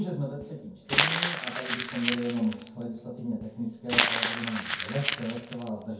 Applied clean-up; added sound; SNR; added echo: none; Crumpling, crinkling; -4 dB; reverberation time 0.6 s.